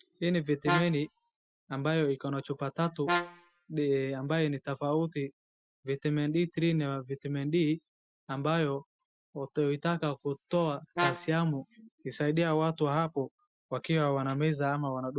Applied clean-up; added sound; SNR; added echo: classical method Wiener filter.